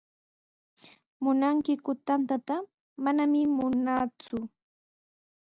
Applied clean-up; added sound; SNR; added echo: none; none; none; none.